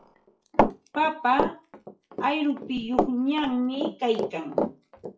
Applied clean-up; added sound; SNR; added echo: classical method WPE with log-MMSE.